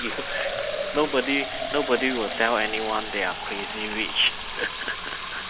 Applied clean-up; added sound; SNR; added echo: none; Fill (with liquid); 4 dB; none.